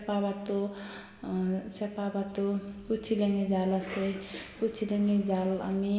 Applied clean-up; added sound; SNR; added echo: none; Cough; 17 dB; reverberation time 1.2 s.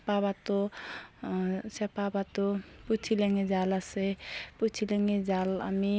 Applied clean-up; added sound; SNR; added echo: none; none; none; none.